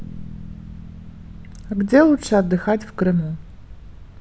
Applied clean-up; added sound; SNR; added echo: none; Bass guitar; 20 dB; none.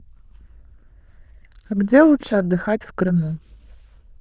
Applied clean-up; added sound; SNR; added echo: neural diffusion model UNIVERSE++.